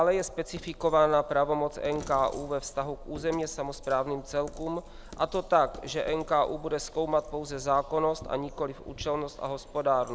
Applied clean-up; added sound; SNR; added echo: none; Coin (dropping); 17 dB; none.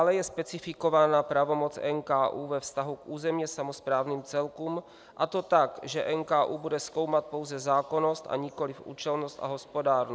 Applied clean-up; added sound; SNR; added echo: none; none; none; none.